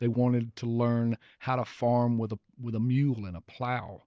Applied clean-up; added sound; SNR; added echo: none; none; none; none.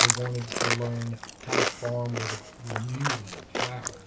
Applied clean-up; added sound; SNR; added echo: none; Chewing, mastication; -3 dB; reverberation time 0.2 s.